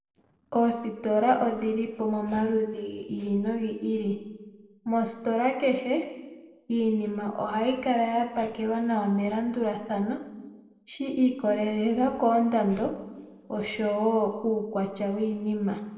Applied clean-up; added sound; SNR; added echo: neural separator model SepFormer DNS4.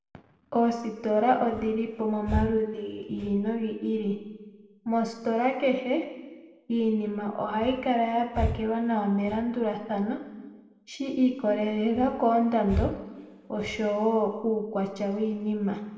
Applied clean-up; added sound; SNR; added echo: none; Breathing; 9 dB; reverberation time 1.2 s.